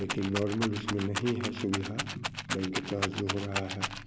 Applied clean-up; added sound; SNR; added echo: none; Rattle; 4 dB; none.